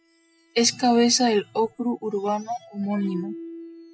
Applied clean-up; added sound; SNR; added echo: classical method spectral subtraction.